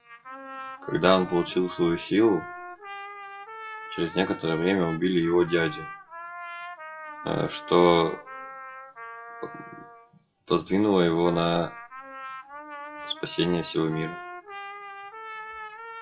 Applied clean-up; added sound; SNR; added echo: classical method WPE with log-MMSE.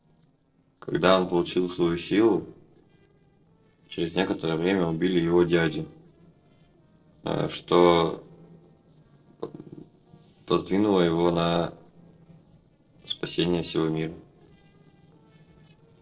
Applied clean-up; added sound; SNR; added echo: neural separator model SepFormer DNS4.